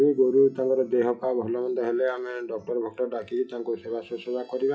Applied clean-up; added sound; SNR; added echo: classical method WPE with log-MMSE.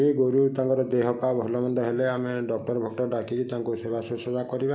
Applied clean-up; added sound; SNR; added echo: none; none; none; none.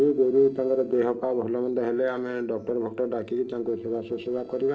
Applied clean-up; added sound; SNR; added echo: neural separator model SepFormer DNS4.